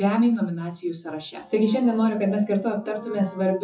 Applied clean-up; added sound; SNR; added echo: classical method WPE with log-MMSE.